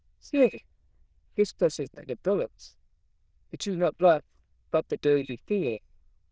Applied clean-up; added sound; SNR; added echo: neural diffusion model UNIVERSE++.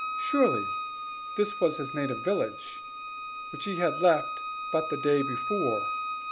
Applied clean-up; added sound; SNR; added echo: none; Bowed string instrument; 4 dB; none.